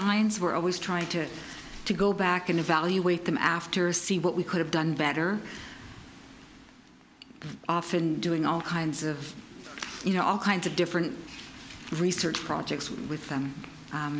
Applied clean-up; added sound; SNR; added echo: none; none; none; none.